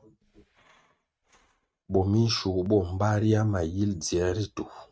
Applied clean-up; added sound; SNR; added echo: neural mask model RNNoise.